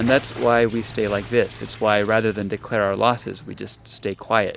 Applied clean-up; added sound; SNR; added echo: none; Bathtub (filling or washing) / Splash, splatter; 19 dB; none.